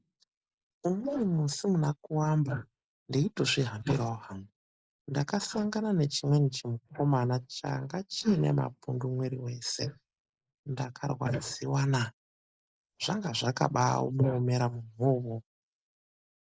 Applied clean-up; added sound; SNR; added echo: neural mask model Resemble Enhance denoiser.